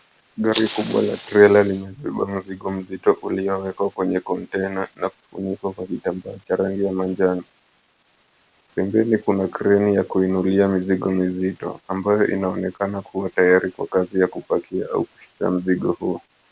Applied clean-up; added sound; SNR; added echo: none; Fire; 12 dB; none.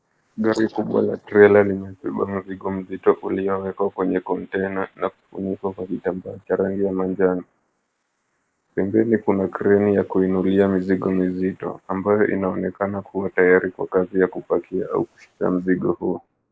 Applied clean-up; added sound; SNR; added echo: neural mask model Resemble Enhance denoiser.